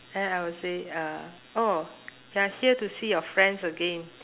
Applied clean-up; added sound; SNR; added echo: none; none; none; none.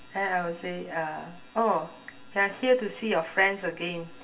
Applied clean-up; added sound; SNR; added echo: none; none; none; reverberation time 0.2 s.